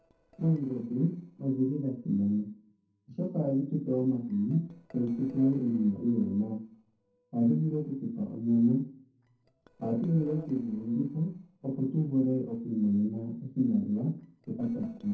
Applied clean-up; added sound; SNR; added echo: neural separator model SepFormer DNS4.